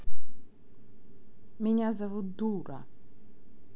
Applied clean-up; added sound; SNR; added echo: none; none; none; none.